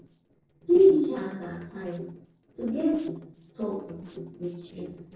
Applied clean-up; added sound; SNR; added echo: neural separator model SepFormer DNS4.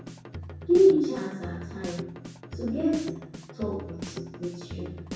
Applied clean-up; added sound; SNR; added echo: none; Drum kit; 11 dB; reverberation time 0.7 s.